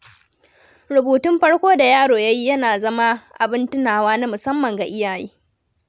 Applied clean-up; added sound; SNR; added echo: none; none; none; none.